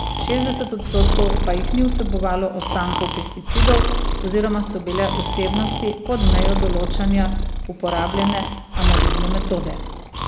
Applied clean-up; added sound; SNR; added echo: none; Breathing; -3 dB; none.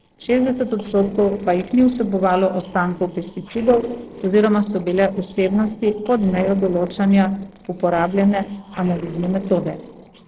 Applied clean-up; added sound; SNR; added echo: neural separator model SepFormer DNS4.